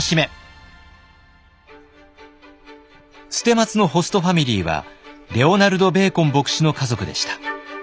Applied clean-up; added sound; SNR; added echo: none; none; none; none.